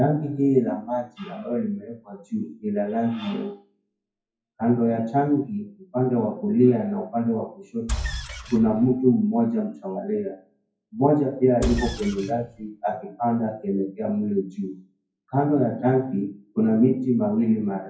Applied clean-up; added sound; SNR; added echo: classical method WPE with log-MMSE.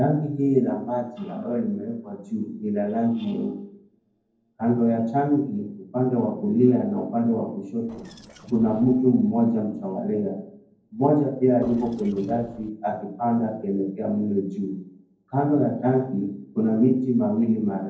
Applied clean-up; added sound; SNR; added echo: neural separator model SepFormer DNS4.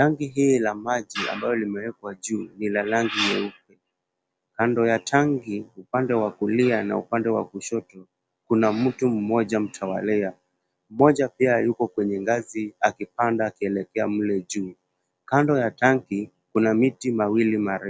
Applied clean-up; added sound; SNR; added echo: none; none; none; none.